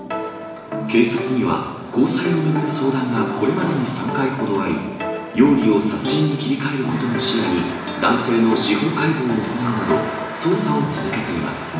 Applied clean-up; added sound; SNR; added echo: none; Electric guitar; 19 dB; reverberation time 1.2 s.